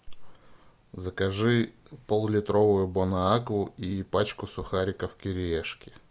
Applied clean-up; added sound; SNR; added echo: none; none; none; none.